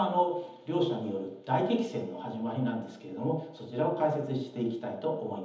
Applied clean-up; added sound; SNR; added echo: none; none; none; reverberation time 1.3 s.